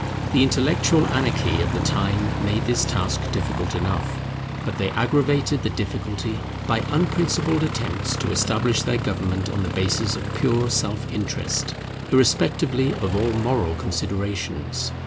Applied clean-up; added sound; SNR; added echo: none; Aircraft; 3 dB; none.